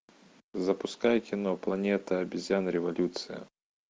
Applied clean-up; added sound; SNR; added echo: none; none; none; none.